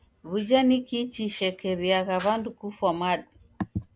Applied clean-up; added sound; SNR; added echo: none; none; none; none.